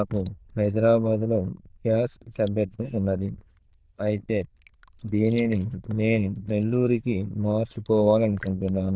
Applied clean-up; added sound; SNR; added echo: neural diffusion model UNIVERSE++.